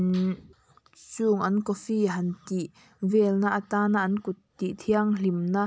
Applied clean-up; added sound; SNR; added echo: none; none; none; none.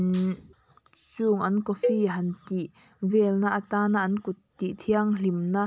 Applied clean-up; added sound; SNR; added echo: none; Cowbell; 8 dB; none.